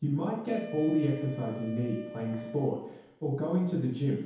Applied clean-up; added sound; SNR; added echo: none; Wind instrument, woodwind instrument; 15 dB; reverberation time 2.2 s.